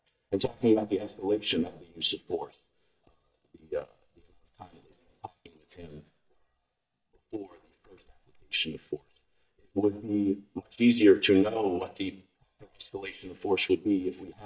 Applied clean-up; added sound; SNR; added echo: neural mask model DeepFilterNet 3.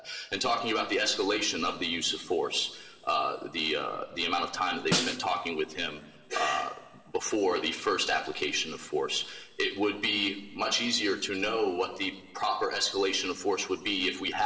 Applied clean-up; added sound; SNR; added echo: none; Snare drum; 5 dB; reverberation time 2.1 s.